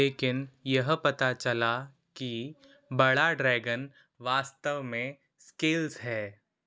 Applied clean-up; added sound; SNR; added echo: none; none; none; none.